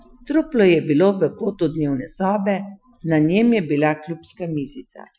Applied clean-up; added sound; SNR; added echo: classical method Wiener filter.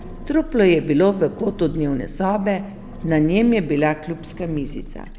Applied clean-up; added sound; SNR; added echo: none; Engine; 15 dB; none.